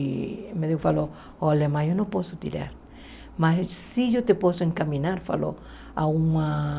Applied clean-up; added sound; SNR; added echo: none; none; none; none.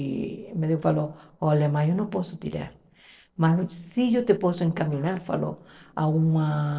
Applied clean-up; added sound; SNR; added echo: neural separator model SepFormer DNS4.